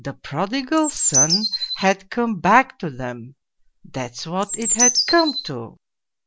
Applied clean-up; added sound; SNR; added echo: none; Bird; -2 dB; none.